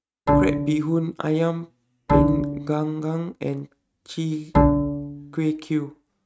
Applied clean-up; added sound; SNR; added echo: neural mask model RNNoise.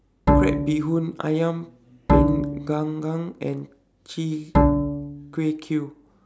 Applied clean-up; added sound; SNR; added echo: none; Bowed string instrument; -4 dB; none.